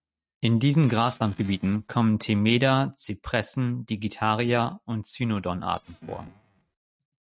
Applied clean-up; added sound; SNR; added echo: neural mask model RNNoise.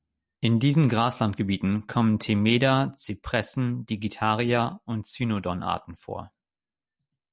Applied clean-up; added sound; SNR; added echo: none; none; none; none.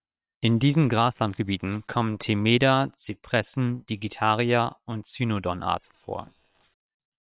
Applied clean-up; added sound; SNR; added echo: neural separator model SepFormer WHAM!.